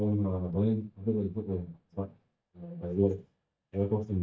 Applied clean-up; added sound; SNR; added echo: neural mask model DeepFilterNet 3.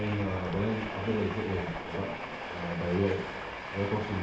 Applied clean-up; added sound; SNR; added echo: none; Train; 6 dB; reverberation time 0.6 s.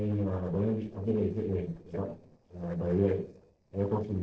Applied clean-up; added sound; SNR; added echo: neural separator model SepFormer DNS4.